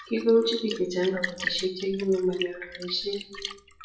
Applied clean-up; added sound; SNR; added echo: classical method WPE with log-MMSE.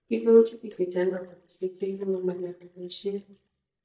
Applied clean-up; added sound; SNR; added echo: neural mask model DeepFilterNet 3.